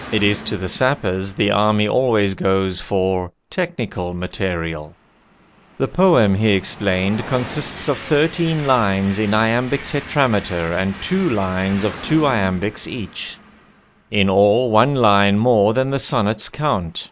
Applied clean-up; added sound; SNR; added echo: none; Train; 18 dB; none.